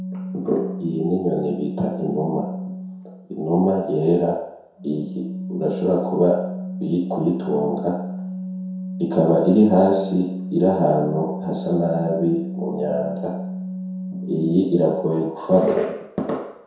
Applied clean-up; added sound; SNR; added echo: none; Organ; 9 dB; reverberation time 0.7 s.